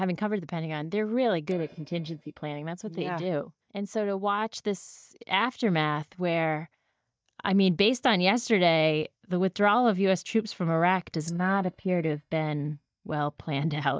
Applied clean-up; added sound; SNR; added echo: neural mask model DeepFilterNet 3.